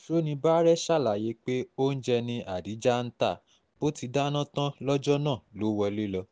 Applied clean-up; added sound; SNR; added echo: none; none; none; none.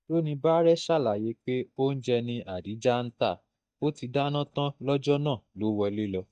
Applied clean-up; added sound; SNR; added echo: neural mask model DeepFilterNet 3.